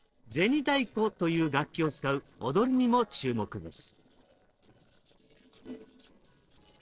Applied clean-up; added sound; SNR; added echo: neural separator model SepFormer DNS4.